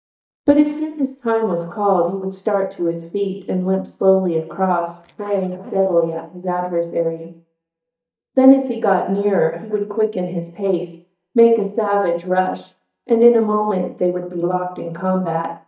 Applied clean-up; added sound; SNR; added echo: neural mask model DeepFilterNet 3.